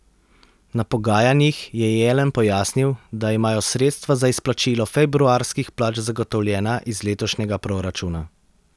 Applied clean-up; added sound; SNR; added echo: none; none; none; none.